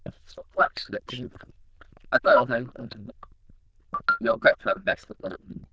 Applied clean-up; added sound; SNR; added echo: neural diffusion model UNIVERSE++.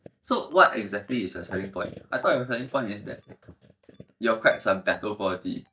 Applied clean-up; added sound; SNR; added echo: neural mask model DeepFilterNet 3.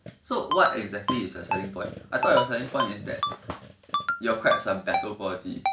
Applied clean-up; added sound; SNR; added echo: none; Ringtone; 4 dB; none.